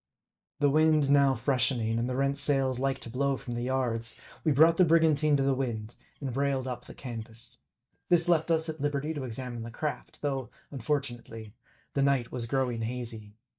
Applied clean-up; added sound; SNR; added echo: neural mask model DeepFilterNet 3.